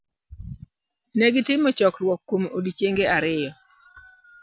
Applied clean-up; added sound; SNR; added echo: none; none; none; none.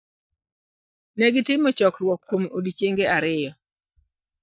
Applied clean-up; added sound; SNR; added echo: neural mask model DeepFilterNet 3.